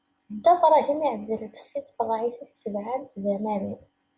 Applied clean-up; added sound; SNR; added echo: none; none; none; none.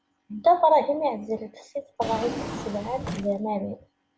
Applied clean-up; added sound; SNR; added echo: none; Drawer open or close; 9 dB; none.